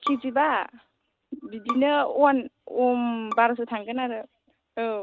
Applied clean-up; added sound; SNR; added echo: neural mask model RNNoise.